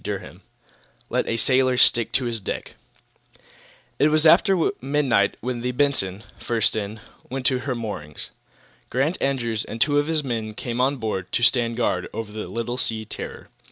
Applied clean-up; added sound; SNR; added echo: none; none; none; none.